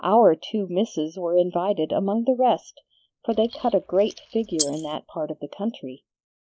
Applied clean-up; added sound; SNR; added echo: neural mask model Resemble Enhance denoiser.